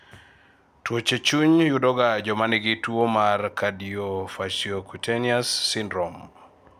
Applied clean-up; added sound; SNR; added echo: none; none; none; none.